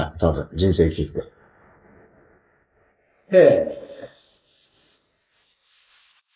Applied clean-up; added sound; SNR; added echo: neural mask model Resemble Enhance denoiser.